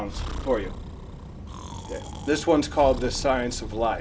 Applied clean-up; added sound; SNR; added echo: none; Breathing; 10 dB; none.